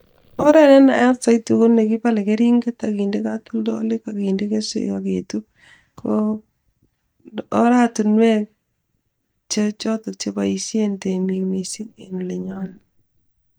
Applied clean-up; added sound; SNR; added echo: neural mask model DeepFilterNet 3.